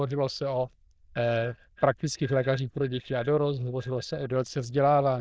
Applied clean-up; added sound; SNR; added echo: neural diffusion model UNIVERSE++.